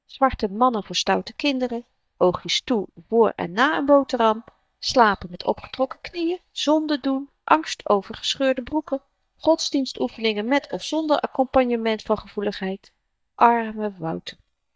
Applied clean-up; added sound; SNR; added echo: neural mask model DeepFilterNet 3.